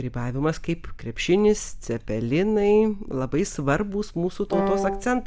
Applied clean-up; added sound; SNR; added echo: none; Wind instrument, woodwind instrument; 2 dB; none.